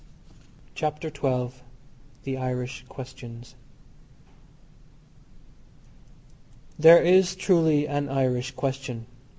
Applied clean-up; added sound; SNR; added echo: none; none; none; none.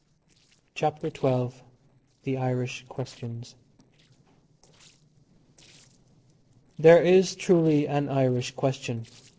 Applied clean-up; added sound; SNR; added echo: neural separator model SepFormer DNS4.